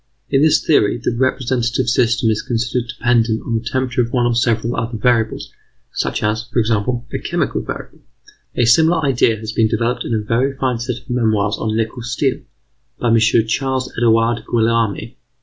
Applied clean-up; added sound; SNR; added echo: none; none; none; none.